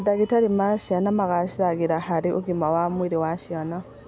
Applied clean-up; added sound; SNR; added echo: none; none; none; none.